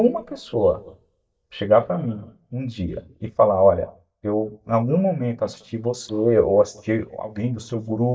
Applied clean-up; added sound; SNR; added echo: neural mask model DeepFilterNet 3.